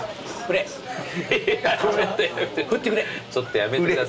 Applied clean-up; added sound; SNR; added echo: none; Toilet flush / Gurgling + Traffic noise, roadway noise; 19 dB; none.